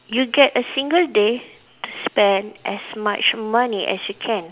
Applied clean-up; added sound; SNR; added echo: none; none; none; none.